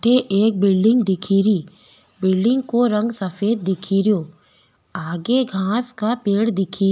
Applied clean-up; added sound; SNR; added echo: none; none; none; none.